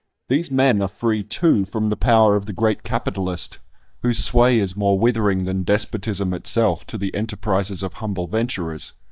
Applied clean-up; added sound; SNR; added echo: neural mask model DeepFilterNet 3.